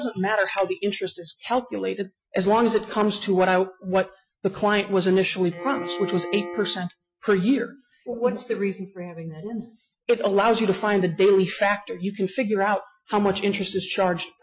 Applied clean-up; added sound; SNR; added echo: classical method Wiener filter.